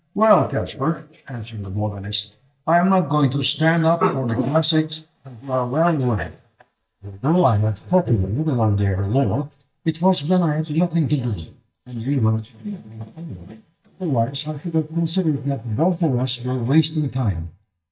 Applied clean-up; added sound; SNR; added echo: neural mask model DeepFilterNet 3.